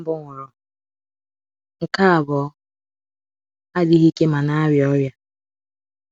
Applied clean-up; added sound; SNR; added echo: none; none; none; none.